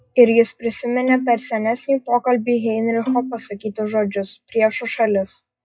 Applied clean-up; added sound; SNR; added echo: classical method WPE with log-MMSE.